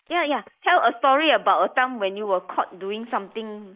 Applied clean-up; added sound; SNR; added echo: neural mask model Resemble Enhance denoiser.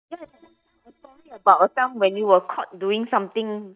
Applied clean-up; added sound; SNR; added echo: neural mask model DeepFilterNet 3.